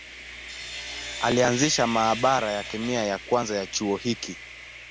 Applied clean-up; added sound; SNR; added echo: none; Sawing; 11 dB; none.